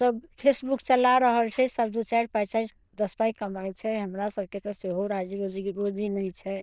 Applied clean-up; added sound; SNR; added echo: neural diffusion model UNIVERSE++.